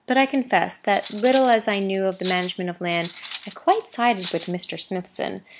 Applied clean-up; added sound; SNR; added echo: none; Cutlery, silverware; 18 dB; none.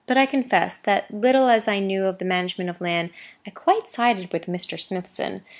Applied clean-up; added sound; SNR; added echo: none; none; none; none.